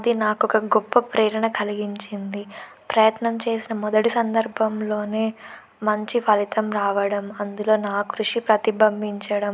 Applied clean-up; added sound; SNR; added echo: none; none; none; none.